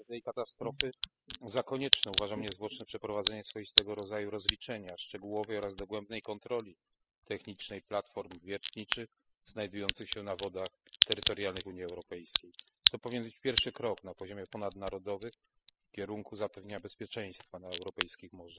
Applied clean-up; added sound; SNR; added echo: classical method spectral subtraction.